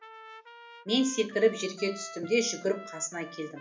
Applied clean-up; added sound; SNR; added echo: none; Trumpet; 17 dB; reverberation time 0.3 s.